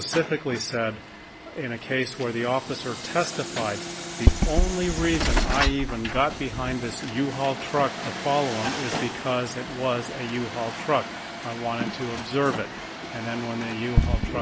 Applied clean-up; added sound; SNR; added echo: none; Truck; 8 dB; none.